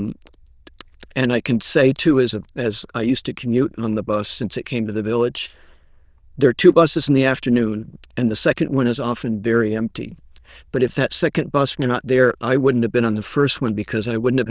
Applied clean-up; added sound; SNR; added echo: neural diffusion model UNIVERSE++.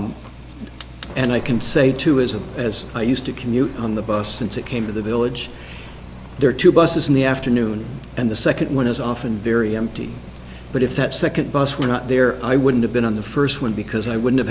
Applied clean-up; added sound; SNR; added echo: none; Trickle, dribble / Water tap, faucet / Music + Fire; 19 dB; none.